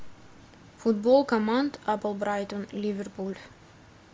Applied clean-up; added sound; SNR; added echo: none; none; none; none.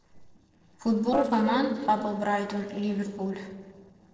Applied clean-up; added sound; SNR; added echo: neural separator model SepFormer DNS4.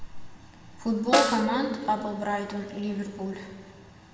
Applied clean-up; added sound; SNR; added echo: none; Snare drum; 1 dB; reverberation time 1.5 s.